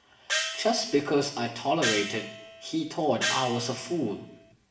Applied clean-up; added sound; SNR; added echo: none; Gong; 5 dB; reverberation time 0.7 s.